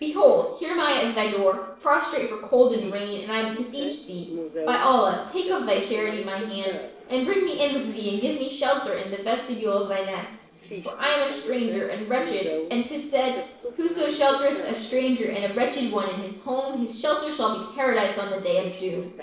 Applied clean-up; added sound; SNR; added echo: neural separator model SepFormer DNS4.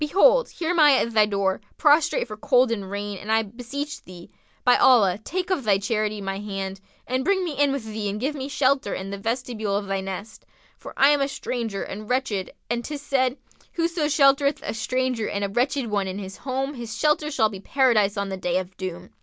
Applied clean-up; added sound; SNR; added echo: none; none; none; none.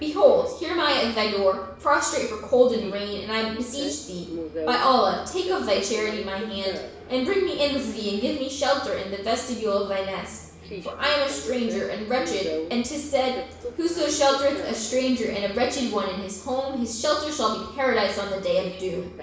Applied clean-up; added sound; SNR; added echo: none; Subway, metro, underground; 13 dB; reverberation time 0.7 s.